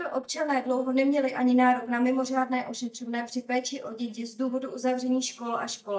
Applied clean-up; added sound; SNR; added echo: neural mask model DeepFilterNet 3.